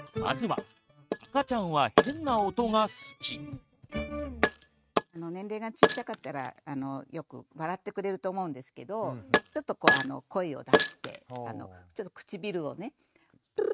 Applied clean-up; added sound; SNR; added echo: neural mask model RNNoise.